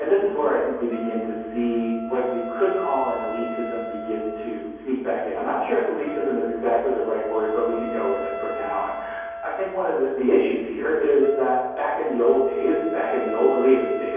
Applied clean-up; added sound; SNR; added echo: none; Wind instrument, woodwind instrument; 11 dB; reverberation time 1.3 s.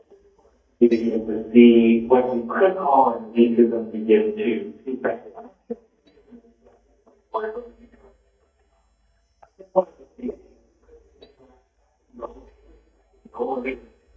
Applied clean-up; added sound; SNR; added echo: neural mask model DeepFilterNet 3.